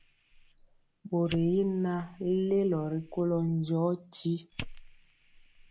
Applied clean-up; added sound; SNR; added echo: none; Fire; 17 dB; none.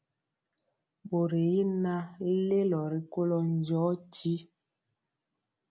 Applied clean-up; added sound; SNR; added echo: none; none; none; none.